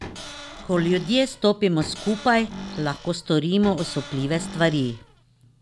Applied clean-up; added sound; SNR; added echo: none; Cupboard open or close / Door; 14 dB; none.